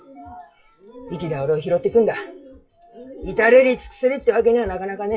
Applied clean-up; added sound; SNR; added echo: classical method WPE with log-MMSE.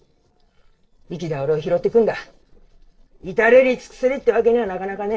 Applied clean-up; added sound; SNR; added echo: neural separator model SepFormer DNS4.